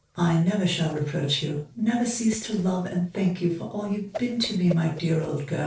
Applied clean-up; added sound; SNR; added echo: neural separator model SepFormer DNS4.